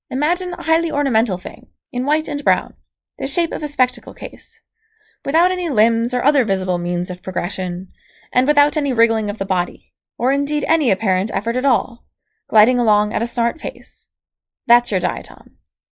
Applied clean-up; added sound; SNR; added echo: neural mask model Resemble Enhance denoiser.